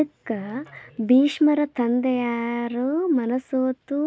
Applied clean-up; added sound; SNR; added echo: none; none; none; none.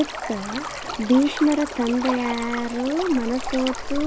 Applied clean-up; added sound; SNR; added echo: none; Stream; 7 dB; none.